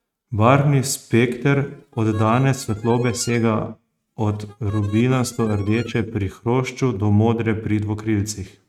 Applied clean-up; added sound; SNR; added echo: neural mask model RNNoise.